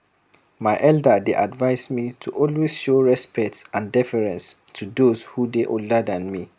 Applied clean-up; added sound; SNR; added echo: none; none; none; none.